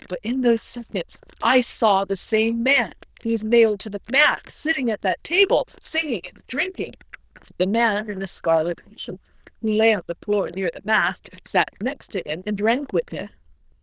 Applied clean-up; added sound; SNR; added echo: neural diffusion model UNIVERSE++.